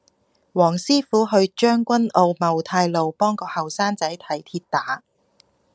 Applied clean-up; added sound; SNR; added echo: none; none; none; none.